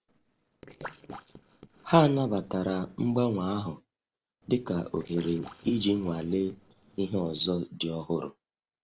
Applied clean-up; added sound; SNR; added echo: neural separator model SepFormer DNS4.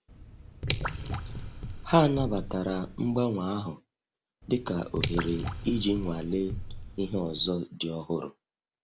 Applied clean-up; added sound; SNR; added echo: none; Drip / Water; 6 dB; none.